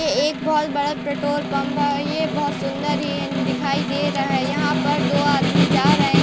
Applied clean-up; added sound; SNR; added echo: none; Snare drum; -1 dB; none.